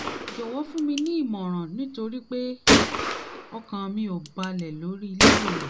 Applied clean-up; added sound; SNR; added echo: none; Gunshot, gunfire; -4 dB; none.